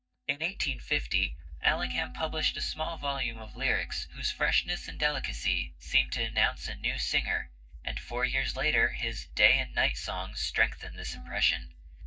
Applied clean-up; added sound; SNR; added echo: neural mask model DeepFilterNet 3.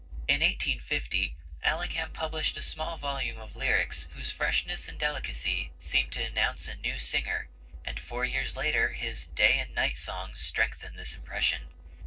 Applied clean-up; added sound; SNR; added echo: neural separator model SepFormer DNS4.